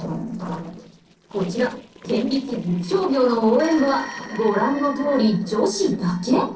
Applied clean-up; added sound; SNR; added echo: neural separator model SepFormer DNS4.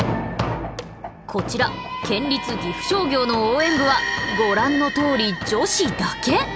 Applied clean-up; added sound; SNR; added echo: none; none; none; none.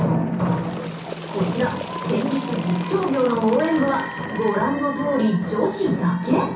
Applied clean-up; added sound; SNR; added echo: none; Bird; 16 dB; reverberation time 0.6 s.